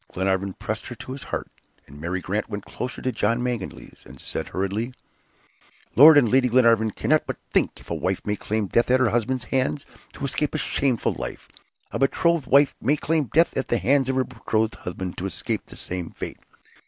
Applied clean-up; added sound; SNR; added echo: none; none; none; none.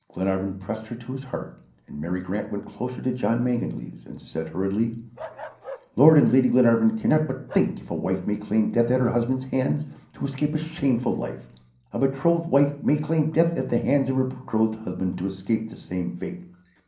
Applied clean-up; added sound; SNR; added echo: none; Bark; 18 dB; reverberation time 0.6 s.